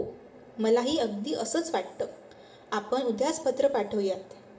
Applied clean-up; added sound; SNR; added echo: none; none; none; reverberation time 1.6 s.